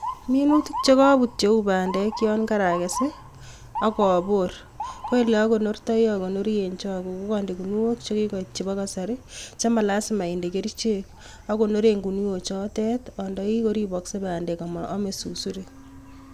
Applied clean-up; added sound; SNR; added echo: none; Motor vehicle (road) / Siren; 15 dB; none.